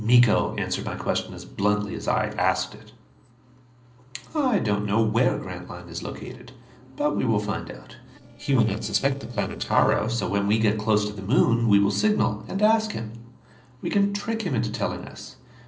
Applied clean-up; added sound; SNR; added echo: neural separator model SepFormer DNS4.